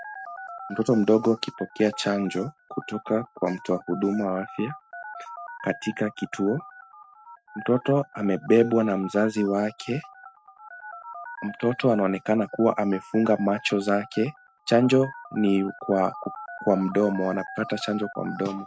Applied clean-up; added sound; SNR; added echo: neural mask model RNNoise.